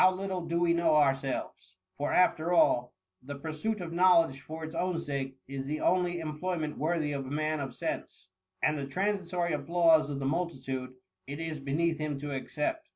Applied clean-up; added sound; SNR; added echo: none; none; none; none.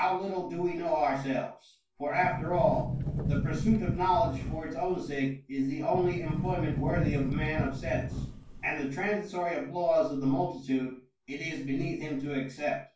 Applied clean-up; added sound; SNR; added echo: none; Sliding door; 2 dB; reverberation time 0.3 s.